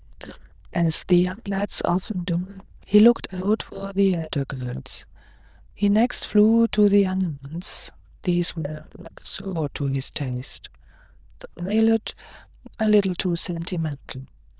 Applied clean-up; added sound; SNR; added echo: neural diffusion model UNIVERSE++.